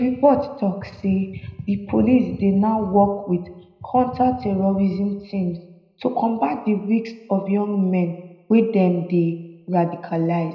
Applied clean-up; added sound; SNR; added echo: none; none; none; reverberation time 0.7 s.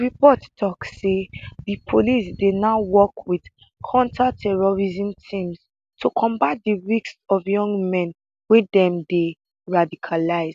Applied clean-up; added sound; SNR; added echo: none; none; none; none.